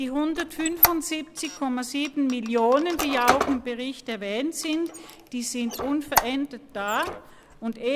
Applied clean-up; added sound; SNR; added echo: none; Squeak; 4 dB; none.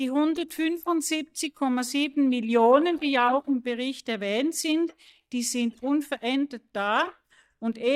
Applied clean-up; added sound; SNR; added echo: neural mask model DeepFilterNet 3.